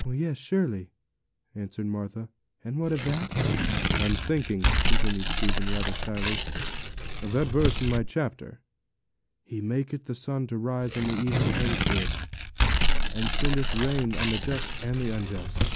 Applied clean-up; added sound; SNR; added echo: none; Tearing; -3 dB; none.